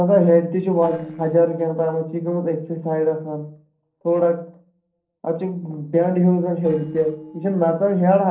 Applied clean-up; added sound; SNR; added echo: neural separator model SepFormer DNS4.